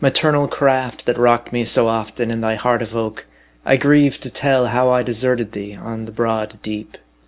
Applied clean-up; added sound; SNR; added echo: none; none; none; none.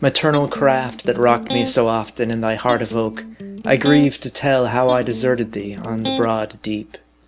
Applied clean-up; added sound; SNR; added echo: none; Electric guitar; 10 dB; none.